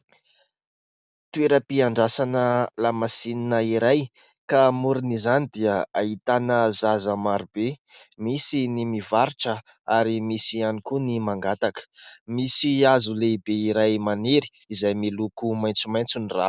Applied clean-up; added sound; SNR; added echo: none; none; none; none.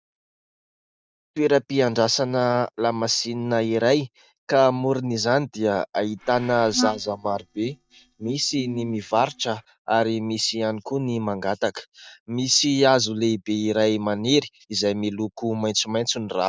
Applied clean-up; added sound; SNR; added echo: neural mask model DeepFilterNet 3.